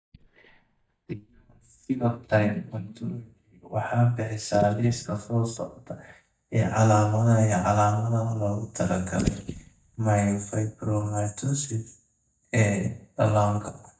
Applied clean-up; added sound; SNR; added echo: neural mask model DeepFilterNet 3.